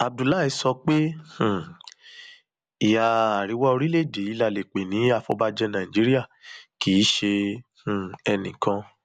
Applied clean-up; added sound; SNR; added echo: none; none; none; none.